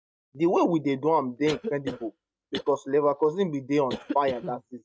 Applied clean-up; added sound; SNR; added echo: neural mask model RNNoise.